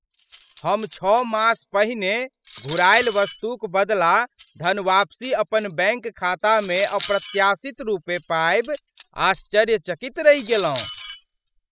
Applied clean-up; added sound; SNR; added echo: classical method spectral subtraction.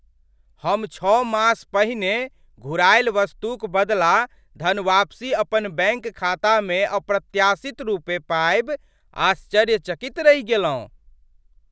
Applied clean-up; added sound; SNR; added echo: none; none; none; none.